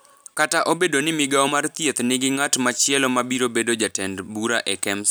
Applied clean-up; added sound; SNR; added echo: none; none; none; none.